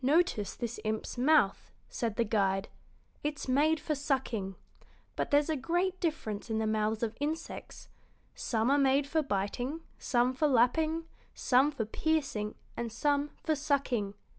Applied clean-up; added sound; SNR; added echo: none; none; none; none.